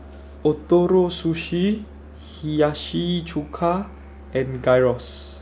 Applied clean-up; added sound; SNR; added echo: none; Musical instrument; 18 dB; none.